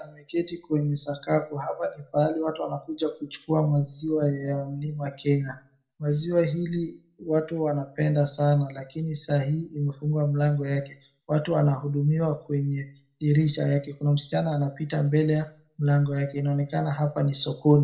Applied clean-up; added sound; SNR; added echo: none; none; none; reverberation time 0.4 s.